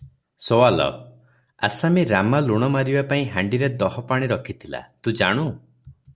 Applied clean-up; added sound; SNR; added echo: none; none; none; none.